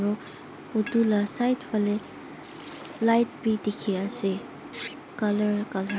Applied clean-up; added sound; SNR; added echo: none; Liquid; 20 dB; none.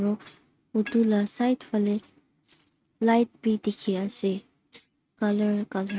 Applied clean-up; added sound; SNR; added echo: neural mask model RNNoise.